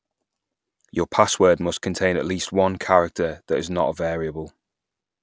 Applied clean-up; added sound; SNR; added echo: none; none; none; none.